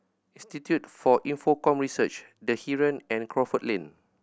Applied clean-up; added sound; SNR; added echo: none; none; none; none.